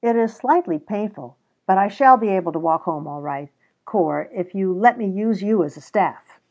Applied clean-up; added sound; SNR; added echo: none; none; none; none.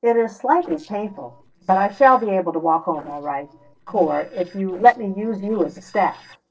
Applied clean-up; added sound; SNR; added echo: neural separator model SepFormer DNS4.